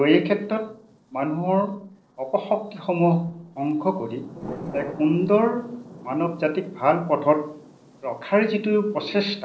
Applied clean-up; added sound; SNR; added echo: neural separator model SepFormer DNS4.